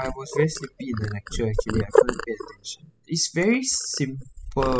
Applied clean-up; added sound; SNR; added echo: classical method spectral subtraction.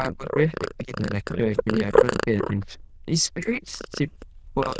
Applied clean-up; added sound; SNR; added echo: neural diffusion model UNIVERSE++.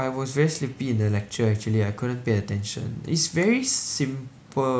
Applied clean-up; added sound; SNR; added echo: none; none; none; none.